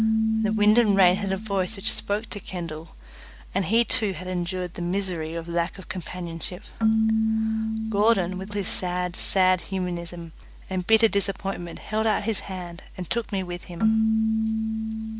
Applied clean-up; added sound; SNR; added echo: none; Keyboard (musical); 2 dB; none.